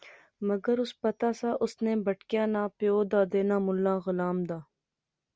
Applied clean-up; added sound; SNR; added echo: none; none; none; none.